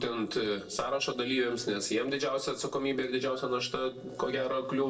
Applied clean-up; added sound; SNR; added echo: neural separator model SepFormer DNS4.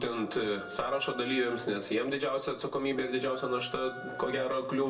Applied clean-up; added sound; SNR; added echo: none; Wind instrument, woodwind instrument; 14 dB; reverberation time 0.3 s.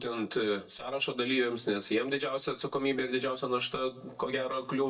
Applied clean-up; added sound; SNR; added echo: neural mask model DeepFilterNet 3.